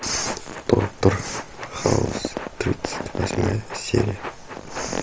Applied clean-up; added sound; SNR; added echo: none; Train; 11 dB; none.